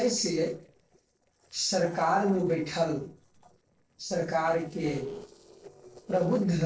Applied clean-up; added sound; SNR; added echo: neural separator model SepFormer DNS4.